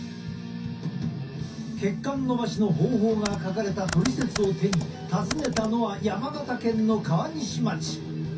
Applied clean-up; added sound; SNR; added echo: none; Computer keyboard; 11 dB; reverberation time 0.3 s.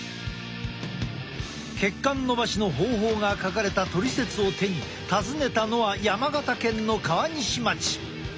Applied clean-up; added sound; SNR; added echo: none; none; none; none.